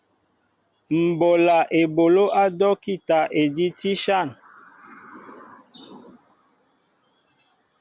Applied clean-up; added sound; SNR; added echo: none; none; none; none.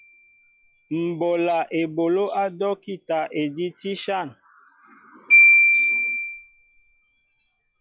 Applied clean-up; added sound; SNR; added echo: classical method log-MMSE.